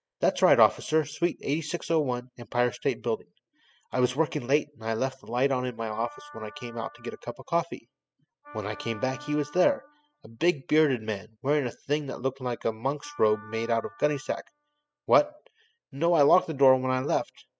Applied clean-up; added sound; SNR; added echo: classical method spectral subtraction.